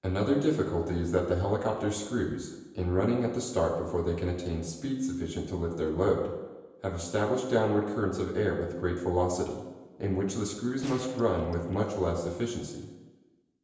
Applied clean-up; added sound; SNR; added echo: none; Gunshot, gunfire; 19 dB; reverberation time 1.0 s.